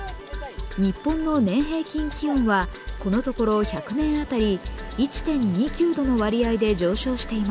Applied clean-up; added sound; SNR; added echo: none; none; none; none.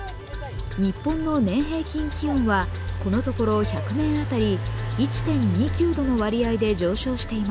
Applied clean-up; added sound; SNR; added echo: none; Engine; 6 dB; none.